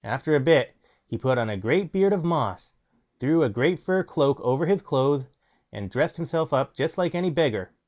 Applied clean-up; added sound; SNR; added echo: none; none; none; none.